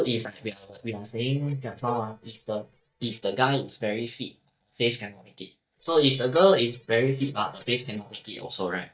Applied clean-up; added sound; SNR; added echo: neural mask model DeepFilterNet 3.